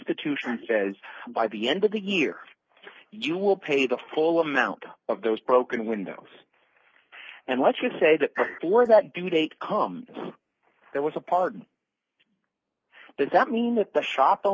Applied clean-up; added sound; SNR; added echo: neural mask model Resemble Enhance denoiser.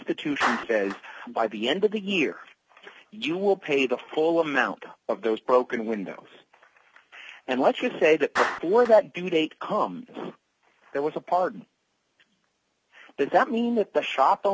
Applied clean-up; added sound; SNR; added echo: none; Clapping; 13 dB; none.